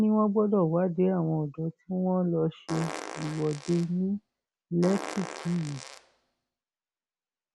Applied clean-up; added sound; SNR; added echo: none; Fart; 12 dB; none.